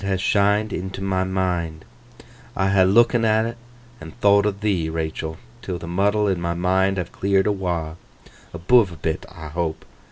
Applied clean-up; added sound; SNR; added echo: none; none; none; none.